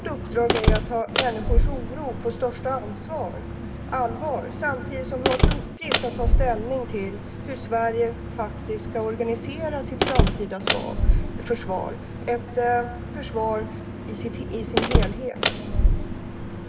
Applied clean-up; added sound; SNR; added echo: none; Slam; -4 dB; reverberation time 0.3 s.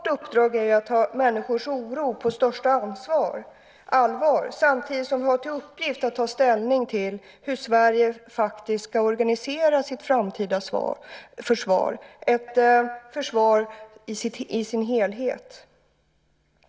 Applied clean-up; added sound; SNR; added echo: none; none; none; none.